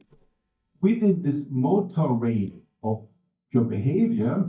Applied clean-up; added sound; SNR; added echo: neural mask model DeepFilterNet 3.